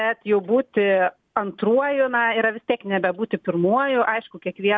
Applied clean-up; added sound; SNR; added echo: none; none; none; none.